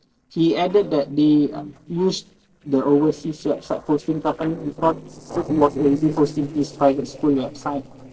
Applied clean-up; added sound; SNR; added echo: neural separator model SepFormer DNS4.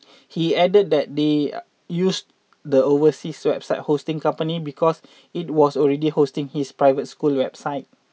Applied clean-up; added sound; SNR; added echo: none; none; none; none.